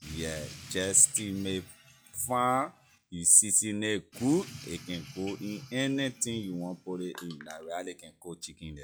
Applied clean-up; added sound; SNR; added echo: classical method log-MMSE.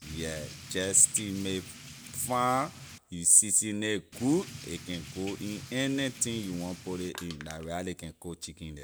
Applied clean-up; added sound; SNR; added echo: none; Drip / Rain + Crushing; 14 dB; none.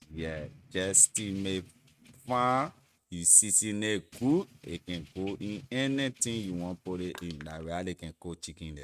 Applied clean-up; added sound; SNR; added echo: neural mask model RNNoise.